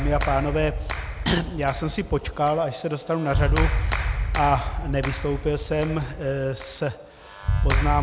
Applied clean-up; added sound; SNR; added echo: none; Clapping; 1 dB; none.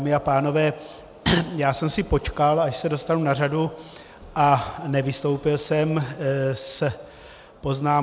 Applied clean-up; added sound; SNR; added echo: none; none; none; none.